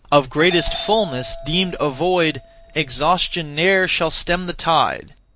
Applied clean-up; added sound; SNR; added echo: none; Doorbell; 17 dB; none.